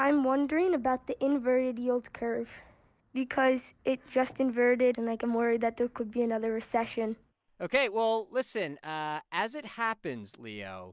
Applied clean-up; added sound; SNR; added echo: none; none; none; none.